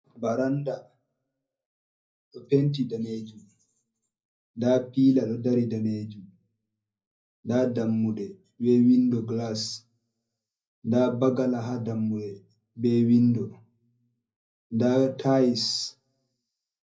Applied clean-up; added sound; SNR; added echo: none; none; none; reverberation time 0.4 s.